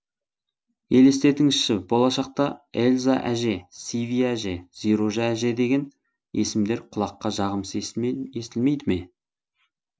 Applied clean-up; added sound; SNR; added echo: none; none; none; none.